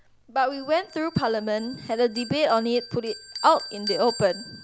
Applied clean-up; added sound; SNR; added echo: none; Bell; 14 dB; none.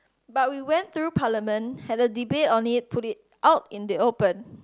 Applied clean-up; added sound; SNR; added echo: none; none; none; none.